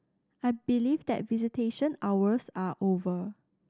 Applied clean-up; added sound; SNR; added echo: none; none; none; none.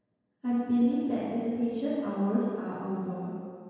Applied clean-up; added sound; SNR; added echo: none; none; none; reverberation time 1.9 s.